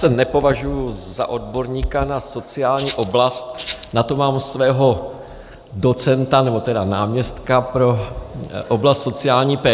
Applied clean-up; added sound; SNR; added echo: none; Rattle (instrument); 14 dB; none.